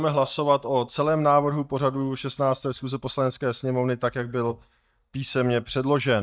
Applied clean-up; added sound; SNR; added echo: neural mask model DeepFilterNet 3.